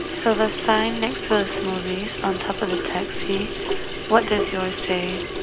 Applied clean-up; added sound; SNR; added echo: none; Sink (filling or washing) / Water tap, faucet; 3 dB; none.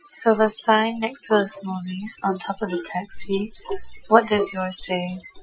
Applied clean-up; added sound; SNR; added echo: classical method Wiener filter.